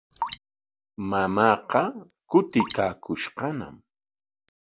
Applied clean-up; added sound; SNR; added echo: none; Drip; 12 dB; none.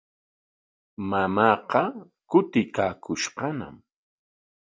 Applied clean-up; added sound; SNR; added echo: none; none; none; none.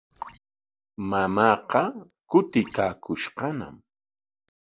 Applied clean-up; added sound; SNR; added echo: neural separator model SepFormer DNS4.